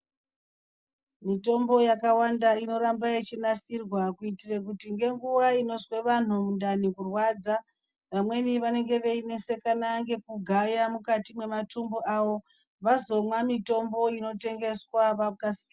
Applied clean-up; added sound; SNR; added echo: none; none; none; none.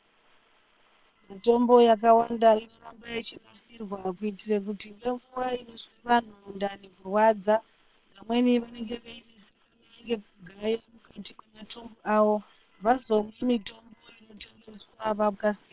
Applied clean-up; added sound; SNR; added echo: neural separator model SepFormer WHAM!.